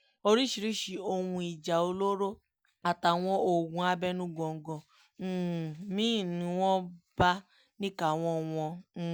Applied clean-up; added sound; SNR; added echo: none; none; none; none.